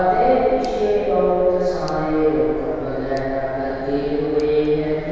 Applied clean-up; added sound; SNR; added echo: none; Tick; 15 dB; reverberation time 2.2 s.